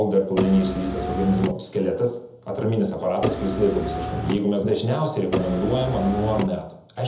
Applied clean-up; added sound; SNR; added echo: none; Car; 4 dB; reverberation time 0.7 s.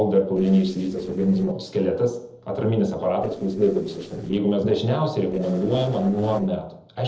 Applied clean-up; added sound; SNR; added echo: neural separator model SepFormer DNS4.